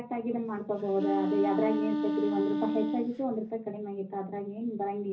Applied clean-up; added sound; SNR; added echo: none; Wind instrument, woodwind instrument; 0 dB; reverberation time 0.5 s.